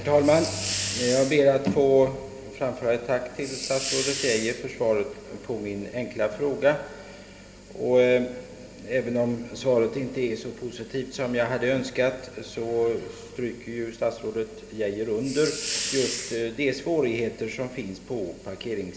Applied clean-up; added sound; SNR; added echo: none; Hiss; 6 dB; reverberation time 2.8 s.